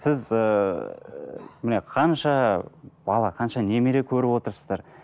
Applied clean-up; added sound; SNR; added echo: none; none; none; none.